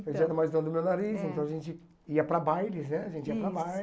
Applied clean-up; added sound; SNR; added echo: none; none; none; none.